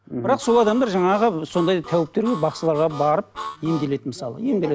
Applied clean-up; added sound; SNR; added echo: none; Harmonica; 15 dB; none.